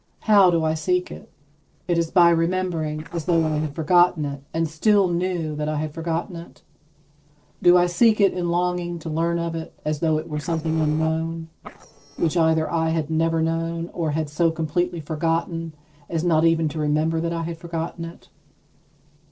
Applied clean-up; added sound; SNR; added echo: neural separator model SepFormer DNS4.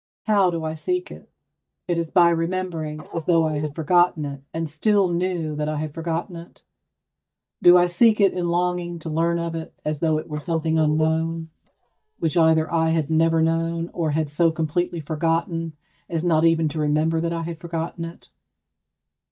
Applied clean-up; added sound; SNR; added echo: neural mask model DeepFilterNet 3.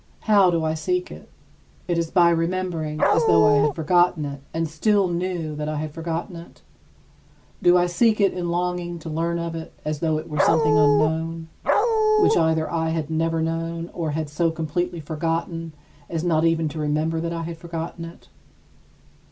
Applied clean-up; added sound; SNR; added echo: none; Dog; -4 dB; none.